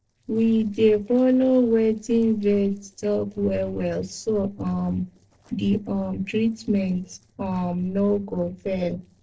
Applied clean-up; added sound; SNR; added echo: neural separator model SepFormer DNS4.